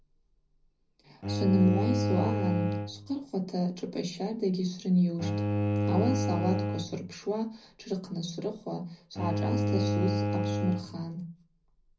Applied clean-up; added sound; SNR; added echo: none; Bowed string instrument; 0 dB; reverberation time 0.4 s.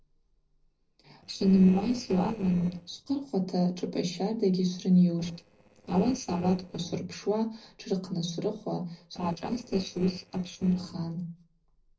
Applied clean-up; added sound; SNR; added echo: neural separator model SepFormer DNS4.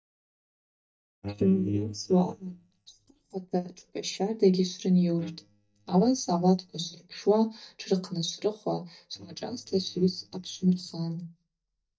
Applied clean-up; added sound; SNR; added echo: neural mask model DeepFilterNet 3.